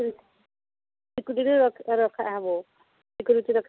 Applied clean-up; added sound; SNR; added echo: none; none; none; none.